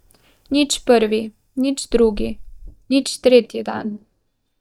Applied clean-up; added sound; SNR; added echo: neural mask model DeepFilterNet 3.